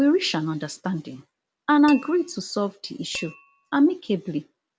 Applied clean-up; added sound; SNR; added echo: none; Tap / Glass; 19 dB; none.